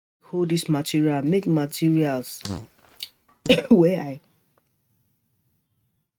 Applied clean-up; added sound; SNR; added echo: neural mask model RNNoise.